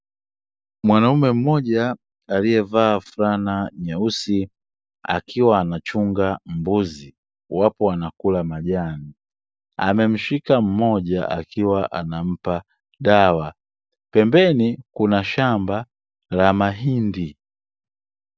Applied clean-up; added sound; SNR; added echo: none; none; none; none.